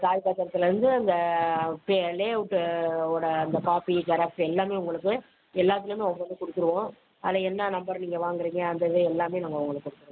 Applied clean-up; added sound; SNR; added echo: none; none; none; none.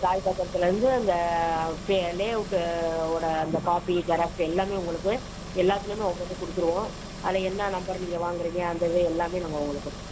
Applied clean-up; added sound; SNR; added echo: none; Engine; 11 dB; none.